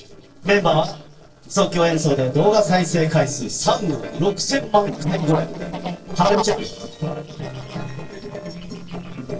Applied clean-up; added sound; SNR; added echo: neural separator model SepFormer DNS4.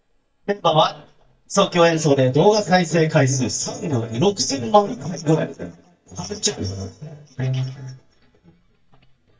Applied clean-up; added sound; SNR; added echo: neural mask model DeepFilterNet 3.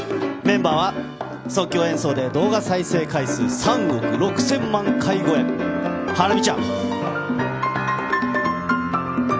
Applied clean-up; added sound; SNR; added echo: none; none; none; none.